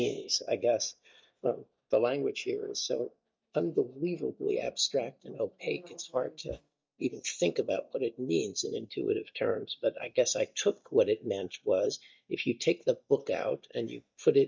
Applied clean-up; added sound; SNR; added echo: neural mask model DeepFilterNet 3.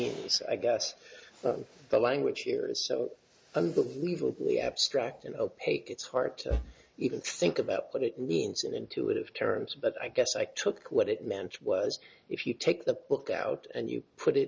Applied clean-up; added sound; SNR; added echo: none; none; none; none.